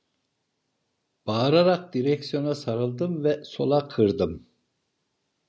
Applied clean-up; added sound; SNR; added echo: none; none; none; none.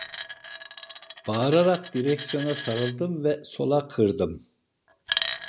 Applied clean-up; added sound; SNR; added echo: none; Coin (dropping); 5 dB; none.